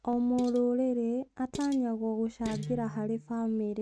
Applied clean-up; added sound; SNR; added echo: neural mask model RNNoise.